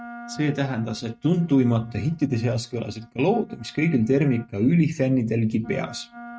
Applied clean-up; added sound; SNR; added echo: neural mask model RNNoise.